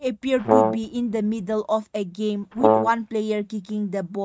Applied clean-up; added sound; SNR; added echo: neural mask model RNNoise.